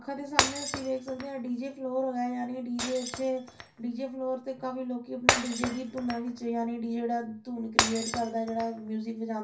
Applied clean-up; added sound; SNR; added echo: none; Shatter; 2 dB; reverberation time 0.4 s.